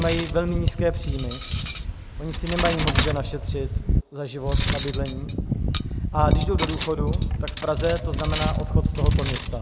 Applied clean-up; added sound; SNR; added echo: none; Cutlery, silverware; -5 dB; none.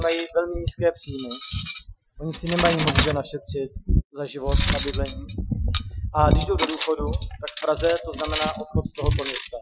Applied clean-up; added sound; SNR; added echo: classical method Wiener filter.